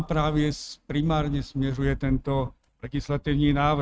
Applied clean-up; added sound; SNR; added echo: neural mask model RNNoise.